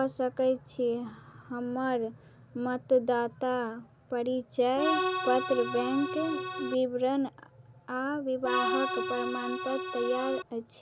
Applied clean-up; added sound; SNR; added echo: none; Accordion; 1 dB; none.